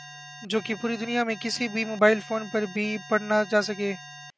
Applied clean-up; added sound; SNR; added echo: none; Alarm; 17 dB; none.